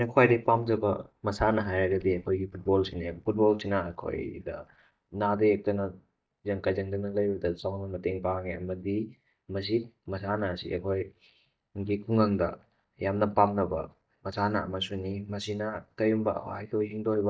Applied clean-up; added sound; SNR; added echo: neural mask model DeepFilterNet 3.